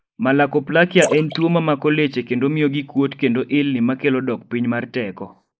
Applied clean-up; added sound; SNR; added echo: neural mask model Resemble Enhance denoiser.